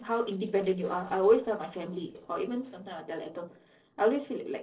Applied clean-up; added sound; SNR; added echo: neural separator model SepFormer DNS4.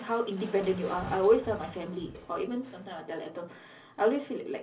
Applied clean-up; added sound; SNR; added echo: none; Crushing; 17 dB; reverberation time 0.5 s.